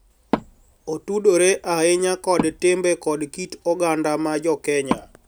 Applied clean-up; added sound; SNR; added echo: none; Wood; 11 dB; none.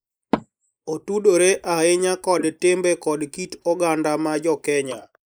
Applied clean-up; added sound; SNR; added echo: neural mask model Resemble Enhance denoiser.